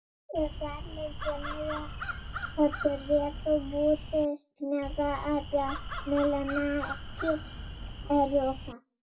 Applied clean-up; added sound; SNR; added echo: none; Crow; 7 dB; reverberation time 0.2 s.